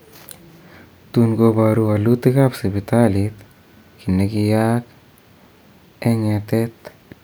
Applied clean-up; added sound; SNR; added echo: none; none; none; none.